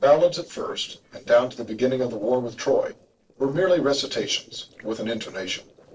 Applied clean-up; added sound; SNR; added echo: neural separator model SepFormer DNS4.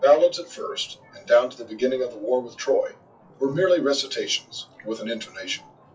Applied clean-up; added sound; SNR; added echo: classical method WPE with log-MMSE.